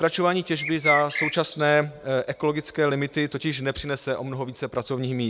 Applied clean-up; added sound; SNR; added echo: none; Bird; 4 dB; none.